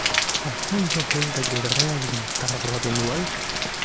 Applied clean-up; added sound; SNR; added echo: none; Rain; -2 dB; none.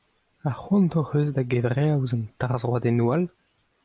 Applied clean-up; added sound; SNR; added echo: none; none; none; none.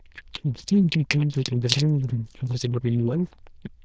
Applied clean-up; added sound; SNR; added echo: neural diffusion model UNIVERSE++.